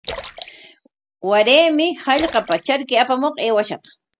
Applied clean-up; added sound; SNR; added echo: none; Splash, splatter; 16 dB; none.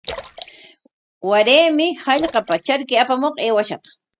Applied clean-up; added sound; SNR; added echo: neural mask model RNNoise.